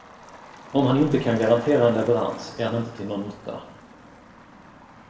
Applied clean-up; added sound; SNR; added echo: none; Motor vehicle (road); 18 dB; reverberation time 1.0 s.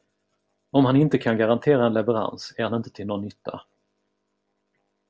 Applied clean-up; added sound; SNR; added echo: none; none; none; none.